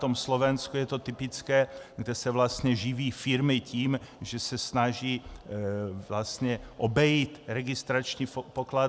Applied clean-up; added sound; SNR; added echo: none; none; none; none.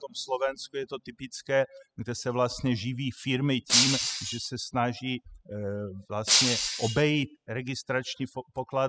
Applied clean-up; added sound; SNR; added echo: classical method spectral subtraction.